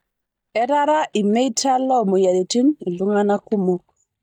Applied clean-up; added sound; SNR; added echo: neural mask model DeepFilterNet 3.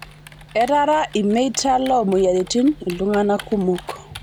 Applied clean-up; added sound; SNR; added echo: none; Typing; 20 dB; none.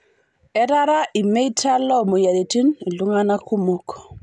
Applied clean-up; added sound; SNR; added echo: none; none; none; none.